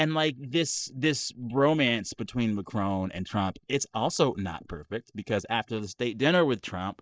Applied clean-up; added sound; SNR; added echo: neural mask model Resemble Enhance denoiser.